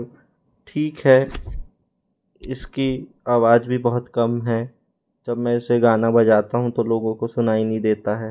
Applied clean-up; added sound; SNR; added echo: none; none; none; none.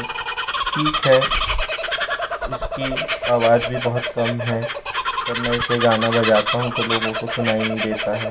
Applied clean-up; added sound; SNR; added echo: none; Bird vocalization, bird call, bird song; 2 dB; reverberation time 0.2 s.